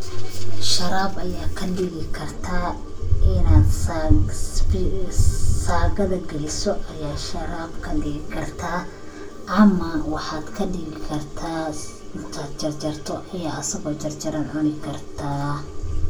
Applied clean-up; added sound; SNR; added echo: none; none; none; reverberation time 0.3 s.